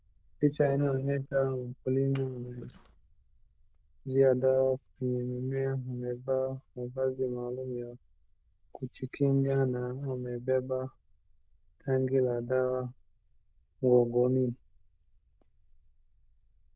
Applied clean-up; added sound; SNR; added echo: neural diffusion model UNIVERSE++.